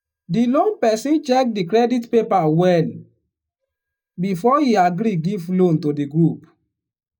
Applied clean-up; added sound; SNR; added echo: neural mask model DeepFilterNet 3.